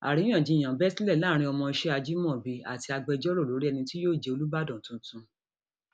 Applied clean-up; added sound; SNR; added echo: none; none; none; none.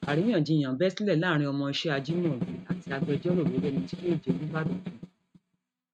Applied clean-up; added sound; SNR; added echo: neural mask model RNNoise.